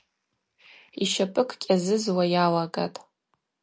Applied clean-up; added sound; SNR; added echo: none; none; none; none.